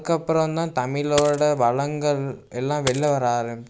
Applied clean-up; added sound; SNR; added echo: none; Coin (dropping); 10 dB; none.